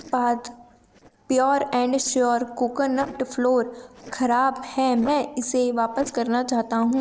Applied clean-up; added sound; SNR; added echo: neural separator model SepFormer DNS4.